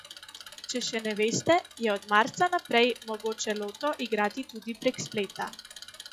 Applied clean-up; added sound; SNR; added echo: classical method log-MMSE.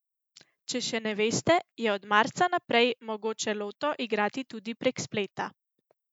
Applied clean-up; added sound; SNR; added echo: none; none; none; none.